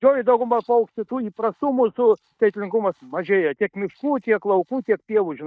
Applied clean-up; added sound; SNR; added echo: neural mask model DeepFilterNet 3.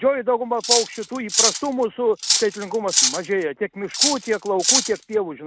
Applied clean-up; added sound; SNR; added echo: none; Cutlery, silverware; 0 dB; none.